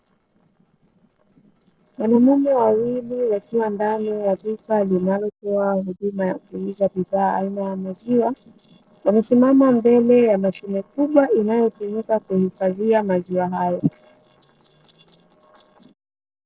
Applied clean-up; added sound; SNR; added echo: neural separator model SepFormer DNS4.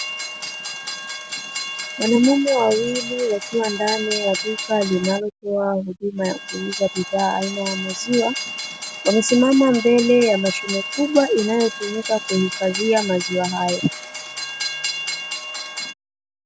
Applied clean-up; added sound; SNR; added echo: none; Train; 8 dB; none.